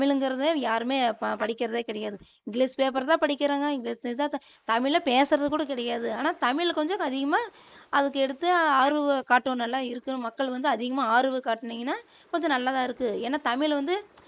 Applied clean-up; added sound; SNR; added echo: neural mask model Resemble Enhance denoiser.